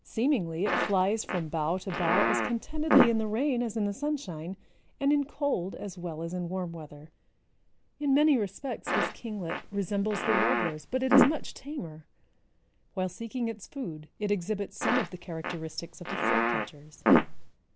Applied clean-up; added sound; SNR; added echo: none; Fart; -2 dB; none.